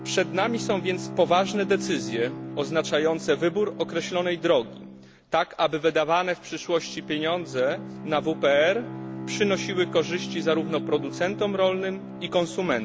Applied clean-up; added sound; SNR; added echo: none; Bowed string instrument; 10 dB; none.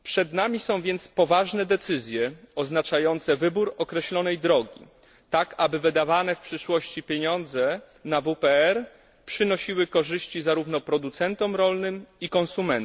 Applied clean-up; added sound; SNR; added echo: none; none; none; none.